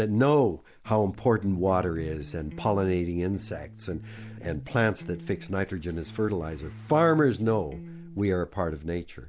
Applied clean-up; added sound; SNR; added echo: none; Electric guitar; 16 dB; none.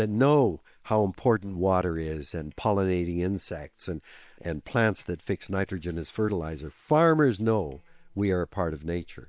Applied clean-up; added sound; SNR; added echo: neural separator model SepFormer WHAM!.